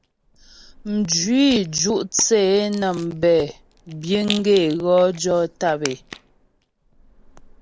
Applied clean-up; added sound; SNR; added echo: none; Rattle; 18 dB; none.